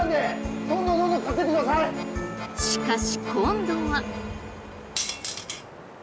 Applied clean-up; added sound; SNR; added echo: none; Wind; 17 dB; none.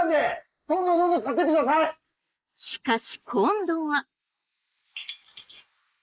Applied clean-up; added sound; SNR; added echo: neural mask model Resemble Enhance denoiser.